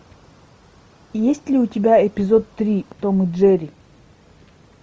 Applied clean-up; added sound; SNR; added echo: none; none; none; none.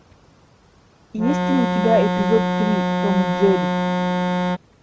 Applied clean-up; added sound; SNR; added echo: none; Organ; -3 dB; none.